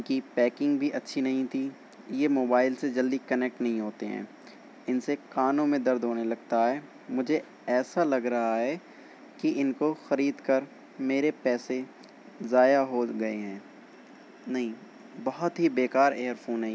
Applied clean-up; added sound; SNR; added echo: none; none; none; none.